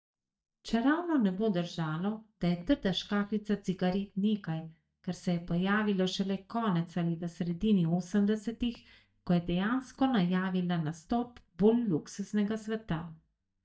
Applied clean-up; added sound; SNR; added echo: neural mask model DeepFilterNet 3.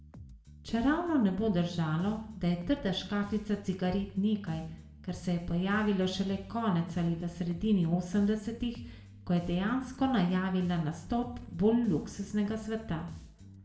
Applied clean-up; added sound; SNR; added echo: none; Bass guitar; 18 dB; reverberation time 0.7 s.